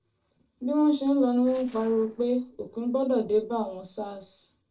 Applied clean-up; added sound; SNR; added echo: neural separator model SepFormer DNS4.